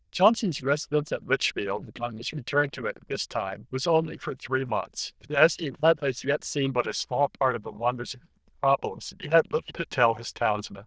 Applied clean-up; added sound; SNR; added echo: neural diffusion model UNIVERSE++.